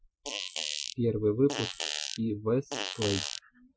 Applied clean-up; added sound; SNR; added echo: classical method Wiener filter.